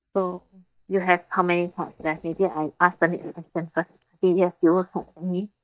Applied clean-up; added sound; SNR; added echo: neural mask model DeepFilterNet 3.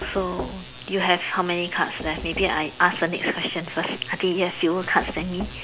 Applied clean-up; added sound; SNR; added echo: none; Knock; 15 dB; none.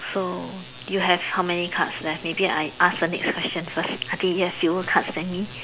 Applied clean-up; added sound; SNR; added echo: none; none; none; none.